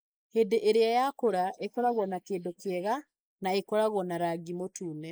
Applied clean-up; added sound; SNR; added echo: neural mask model Resemble Enhance denoiser.